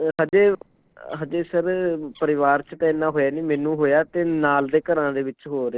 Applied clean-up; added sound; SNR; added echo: neural separator model SepFormer DNS4.